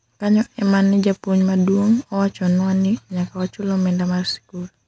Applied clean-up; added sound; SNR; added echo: none; none; none; none.